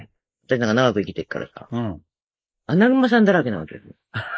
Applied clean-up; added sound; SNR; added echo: neural mask model Resemble Enhance denoiser.